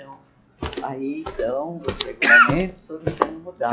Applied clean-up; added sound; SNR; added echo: classical method log-MMSE.